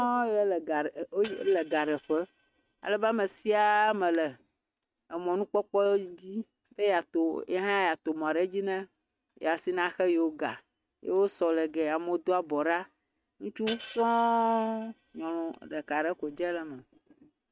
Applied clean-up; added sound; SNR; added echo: neural mask model RNNoise.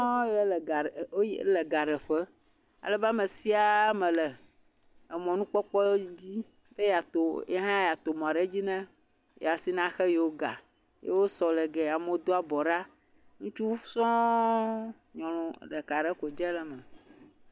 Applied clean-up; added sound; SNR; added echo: none; none; none; none.